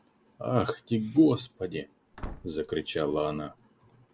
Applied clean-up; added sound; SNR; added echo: none; Slam / Wood; 15 dB; none.